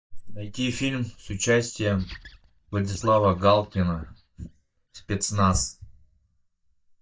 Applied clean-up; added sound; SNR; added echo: neural mask model DeepFilterNet 3.